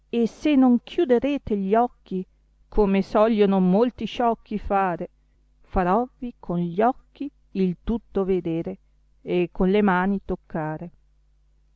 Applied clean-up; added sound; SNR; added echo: none; none; none; none.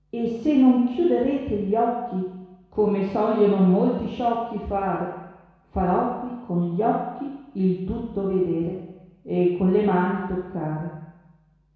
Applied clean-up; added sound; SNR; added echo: none; none; none; reverberation time 1.1 s.